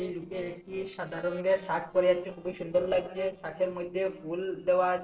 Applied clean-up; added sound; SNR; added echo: neural separator model SepFormer DNS4.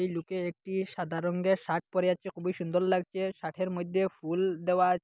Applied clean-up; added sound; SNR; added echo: none; none; none; none.